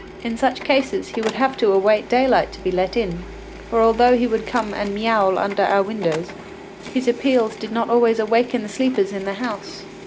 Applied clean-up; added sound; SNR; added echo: none; Printer; 16 dB; none.